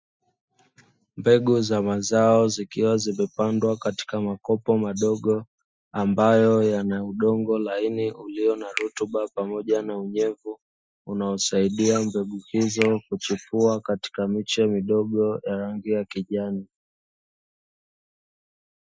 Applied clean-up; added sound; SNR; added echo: classical method Wiener filter.